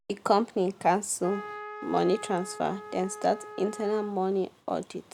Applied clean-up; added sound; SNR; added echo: none; Trumpet; 13 dB; none.